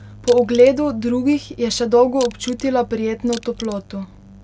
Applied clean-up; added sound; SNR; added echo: none; Crushing; 18 dB; none.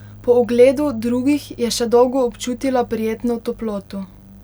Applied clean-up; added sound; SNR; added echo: none; none; none; none.